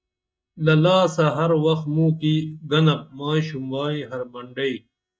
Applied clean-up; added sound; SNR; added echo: neural mask model DeepFilterNet 3.